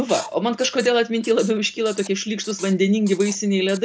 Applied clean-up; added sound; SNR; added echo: none; Writing; 18 dB; none.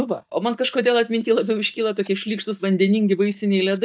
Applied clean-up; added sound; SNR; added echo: neural mask model DeepFilterNet 3.